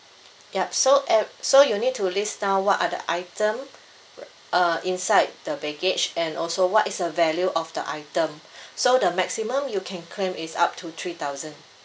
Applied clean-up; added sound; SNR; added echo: none; none; none; none.